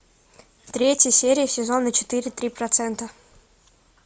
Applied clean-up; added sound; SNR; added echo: none; none; none; none.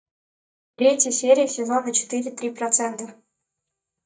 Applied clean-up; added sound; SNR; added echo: neural mask model DeepFilterNet 3.